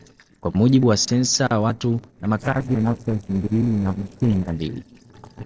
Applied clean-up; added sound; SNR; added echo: neural separator model SepFormer DNS4.